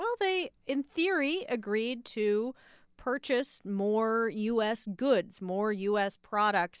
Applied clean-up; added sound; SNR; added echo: none; none; none; none.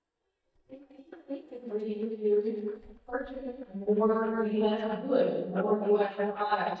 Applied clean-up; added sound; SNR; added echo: neural mask model DeepFilterNet 3.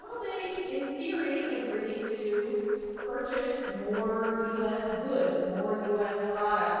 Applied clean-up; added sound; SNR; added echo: neural separator model SepFormer DNS4.